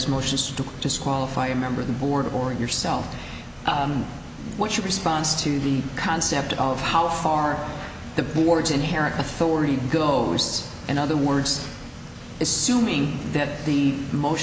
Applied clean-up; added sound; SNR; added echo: none; none; none; none.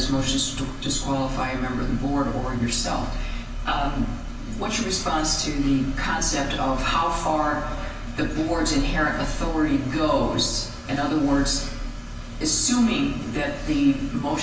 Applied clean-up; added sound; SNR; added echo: none; none; none; reverberation time 0.3 s.